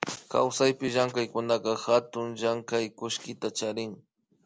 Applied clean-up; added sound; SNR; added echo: none; none; none; none.